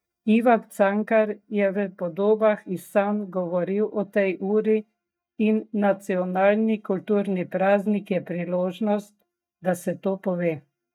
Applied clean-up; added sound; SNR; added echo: neural mask model DeepFilterNet 3.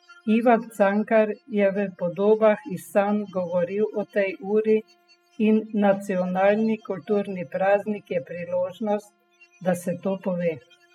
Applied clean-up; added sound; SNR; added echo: classical method spectral subtraction.